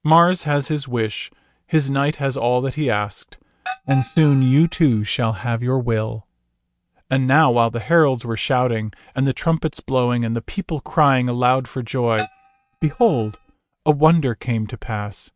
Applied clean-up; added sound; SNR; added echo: neural mask model RNNoise.